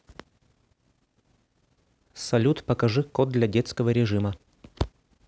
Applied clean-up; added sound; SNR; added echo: none; none; none; none.